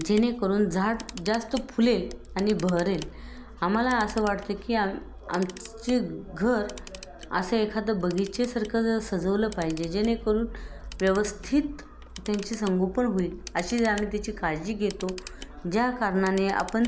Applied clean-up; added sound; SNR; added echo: none; Camera; 15 dB; none.